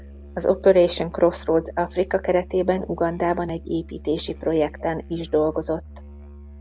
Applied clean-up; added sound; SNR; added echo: none; Musical instrument; 17 dB; none.